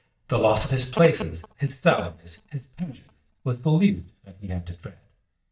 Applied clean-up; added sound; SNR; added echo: neural mask model DeepFilterNet 3.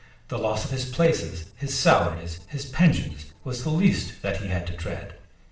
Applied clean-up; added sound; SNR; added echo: neural separator model SepFormer DNS4.